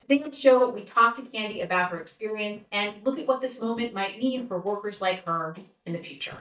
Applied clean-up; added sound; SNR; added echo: neural mask model DeepFilterNet 3.